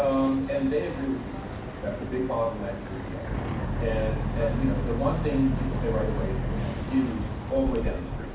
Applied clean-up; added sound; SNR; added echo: none; Boat, Water vehicle; 1 dB; reverberation time 0.6 s.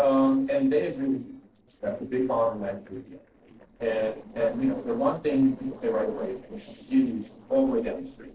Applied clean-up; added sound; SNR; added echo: neural separator model SepFormer DNS4.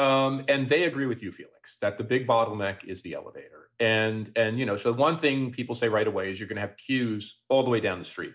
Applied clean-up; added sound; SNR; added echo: none; none; none; none.